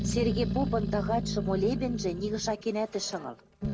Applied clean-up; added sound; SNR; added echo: none; Growling; 2 dB; none.